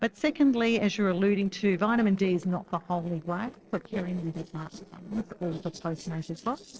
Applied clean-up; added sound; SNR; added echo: neural separator model SepFormer DNS4.